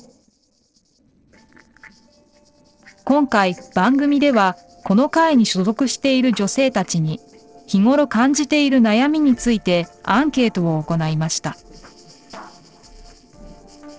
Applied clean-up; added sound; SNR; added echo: neural separator model SepFormer DNS4.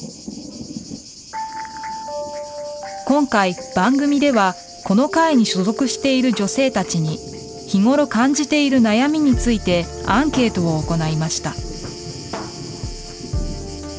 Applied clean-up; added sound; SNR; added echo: none; Thunder; 16 dB; none.